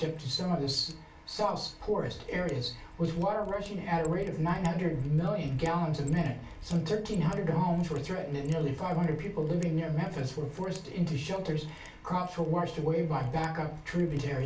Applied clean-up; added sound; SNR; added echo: none; Mechanisms; 20 dB; reverberation time 0.3 s.